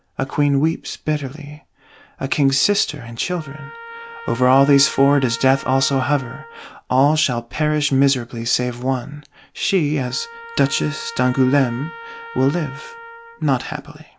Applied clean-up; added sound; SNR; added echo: none; Trumpet; 18 dB; none.